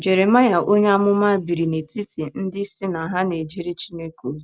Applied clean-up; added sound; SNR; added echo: none; none; none; none.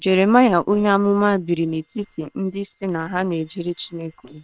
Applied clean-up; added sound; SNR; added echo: neural separator model SepFormer WHAM!.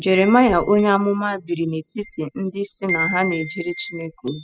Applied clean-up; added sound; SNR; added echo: classical method spectral subtraction.